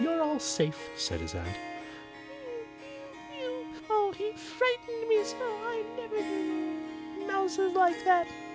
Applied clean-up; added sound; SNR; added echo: none; Harp; 8 dB; none.